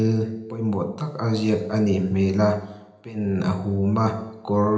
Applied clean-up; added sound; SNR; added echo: none; none; none; reverberation time 0.8 s.